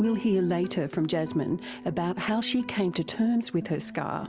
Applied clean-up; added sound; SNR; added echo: none; none; none; none.